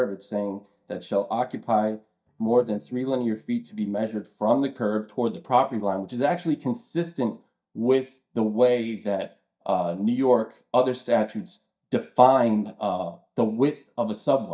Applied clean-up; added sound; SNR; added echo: neural mask model DeepFilterNet 3.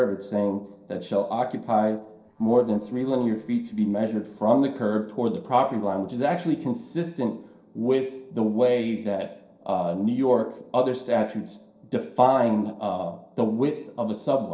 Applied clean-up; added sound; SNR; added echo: neural separator model SepFormer DNS4.